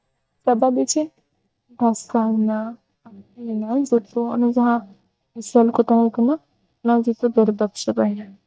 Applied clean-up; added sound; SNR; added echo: neural mask model DeepFilterNet 3.